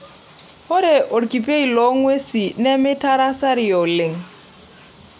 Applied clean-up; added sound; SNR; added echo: none; none; none; none.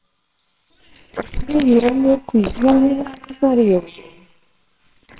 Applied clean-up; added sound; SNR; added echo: neural separator model SepFormer WHAMR!.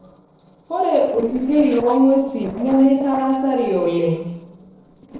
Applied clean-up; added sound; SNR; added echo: neural separator model SepFormer DNS4.